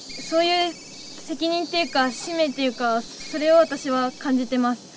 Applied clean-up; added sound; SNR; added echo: none; Ringtone; 18 dB; none.